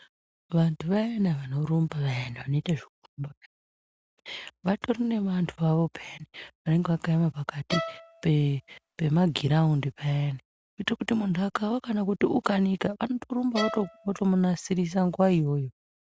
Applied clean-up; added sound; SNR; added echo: none; Bowed string instrument; 11 dB; none.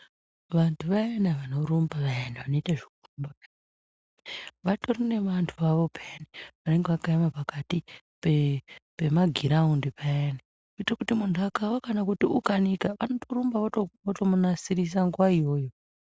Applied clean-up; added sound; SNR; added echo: none; none; none; none.